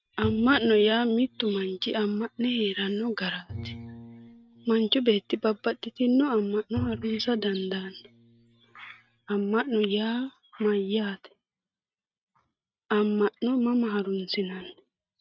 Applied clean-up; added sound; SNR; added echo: neural mask model RNNoise.